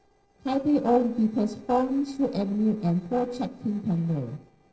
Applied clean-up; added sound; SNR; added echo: neural separator model SepFormer DNS4.